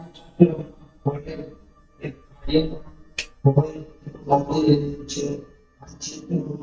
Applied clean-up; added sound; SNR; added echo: neural mask model DeepFilterNet 3.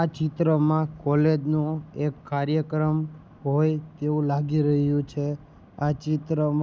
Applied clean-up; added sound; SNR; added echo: none; none; none; none.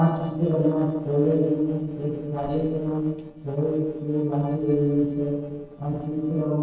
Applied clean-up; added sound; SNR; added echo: neural separator model SepFormer DNS4.